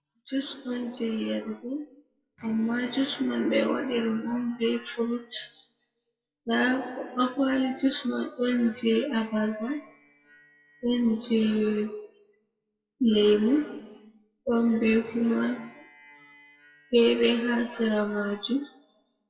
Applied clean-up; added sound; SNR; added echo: classical method WPE with log-MMSE.